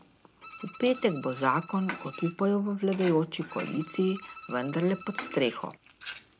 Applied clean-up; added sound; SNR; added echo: none; Frying (food) + Bowed string instrument; 12 dB; none.